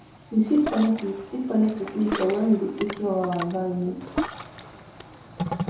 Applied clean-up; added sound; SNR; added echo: none; Ocean; 9 dB; reverberation time 2.6 s.